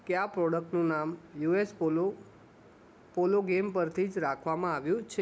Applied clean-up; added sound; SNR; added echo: none; none; none; none.